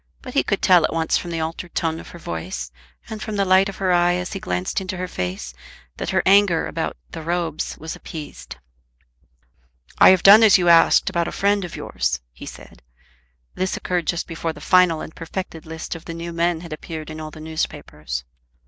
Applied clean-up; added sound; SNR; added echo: none; none; none; none.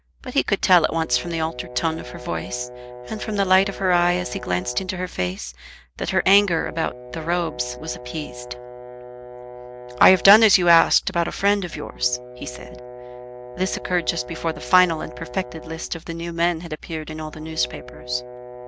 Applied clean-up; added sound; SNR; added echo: none; Brass instrument; 15 dB; none.